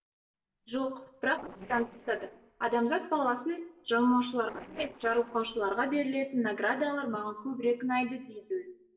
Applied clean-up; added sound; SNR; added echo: neural separator model SepFormer DNS4.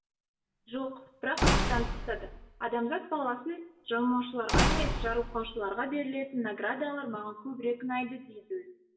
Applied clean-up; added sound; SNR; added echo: none; Slam / Wood; -2 dB; reverberation time 1.0 s.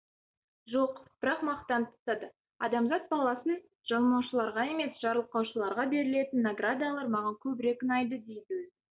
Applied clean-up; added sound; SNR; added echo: none; none; none; none.